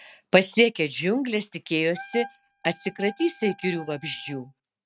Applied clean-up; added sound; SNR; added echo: neural mask model RNNoise.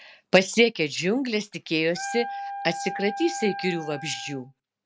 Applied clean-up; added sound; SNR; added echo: none; Wind instrument, woodwind instrument; 10 dB; none.